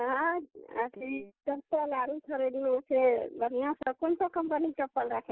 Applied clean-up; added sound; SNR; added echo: neural mask model Resemble Enhance denoiser.